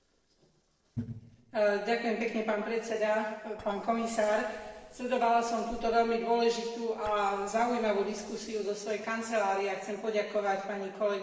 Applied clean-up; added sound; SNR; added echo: neural separator model SepFormer DNS4.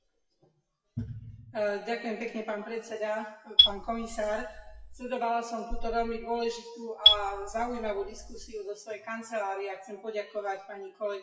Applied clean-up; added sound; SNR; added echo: classical method WPE with log-MMSE.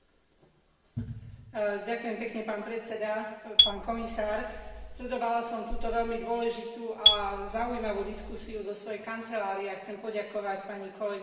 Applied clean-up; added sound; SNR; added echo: none; Marimba, xylophone; -5 dB; reverberation time 1.2 s.